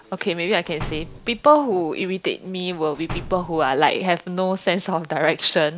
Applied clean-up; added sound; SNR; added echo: none; Slam; 12 dB; none.